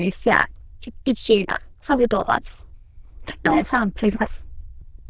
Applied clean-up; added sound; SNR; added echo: neural diffusion model UNIVERSE++.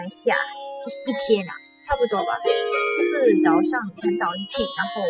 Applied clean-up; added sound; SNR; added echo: classical method spectral subtraction.